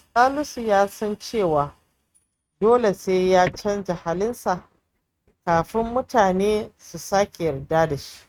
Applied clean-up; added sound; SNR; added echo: neural mask model RNNoise.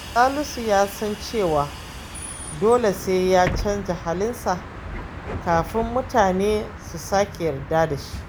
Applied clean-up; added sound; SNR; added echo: none; Bus; 10 dB; none.